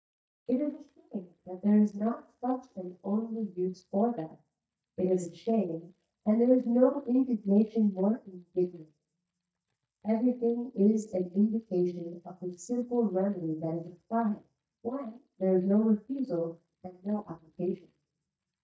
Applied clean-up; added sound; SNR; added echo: neural mask model DeepFilterNet 3.